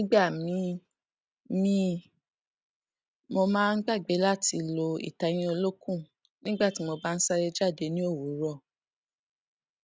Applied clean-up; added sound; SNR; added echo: none; none; none; none.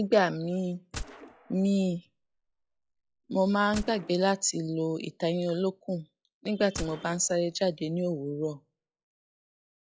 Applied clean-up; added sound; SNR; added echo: classical method log-MMSE.